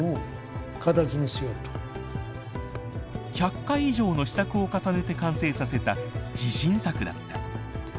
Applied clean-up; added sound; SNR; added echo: none; none; none; none.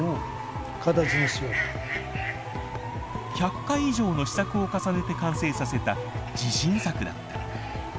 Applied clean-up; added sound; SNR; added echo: none; Bird / Fowl; 7 dB; none.